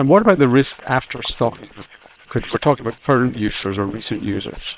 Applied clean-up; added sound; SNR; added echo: neural separator model SepFormer WHAM!.